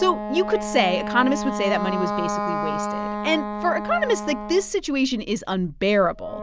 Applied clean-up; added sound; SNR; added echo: none; Wind instrument, woodwind instrument; 5 dB; none.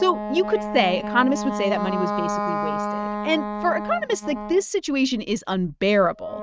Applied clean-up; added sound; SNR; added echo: neural mask model RNNoise.